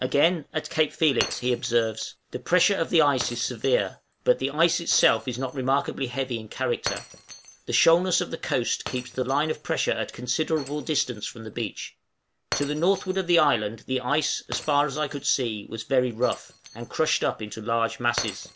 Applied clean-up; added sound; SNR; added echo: none; Shatter; 16 dB; none.